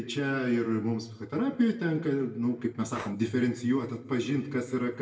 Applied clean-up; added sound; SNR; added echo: none; Breathing; 20 dB; reverberation time 0.7 s.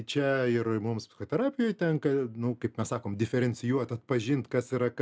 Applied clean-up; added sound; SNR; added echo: none; none; none; none.